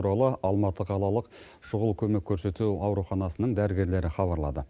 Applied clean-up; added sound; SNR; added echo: none; none; none; none.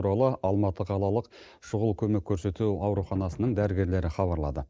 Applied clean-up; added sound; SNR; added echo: neural mask model DeepFilterNet 3.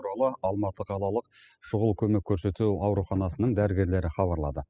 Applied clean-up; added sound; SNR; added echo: classical method spectral subtraction.